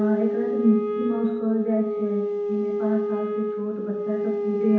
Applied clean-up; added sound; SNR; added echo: none; Wind instrument, woodwind instrument; 2 dB; reverberation time 0.9 s.